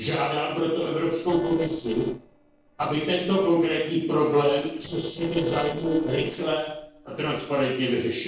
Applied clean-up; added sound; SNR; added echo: neural separator model SepFormer DNS4.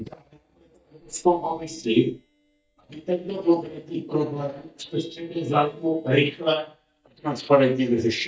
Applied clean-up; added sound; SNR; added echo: neural mask model DeepFilterNet 3.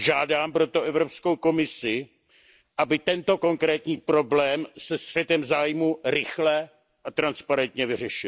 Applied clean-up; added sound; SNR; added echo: none; none; none; none.